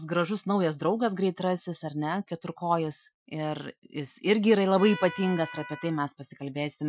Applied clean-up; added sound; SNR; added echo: classical method Wiener filter.